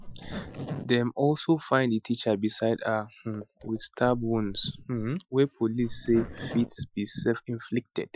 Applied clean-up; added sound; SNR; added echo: classical method Wiener filter.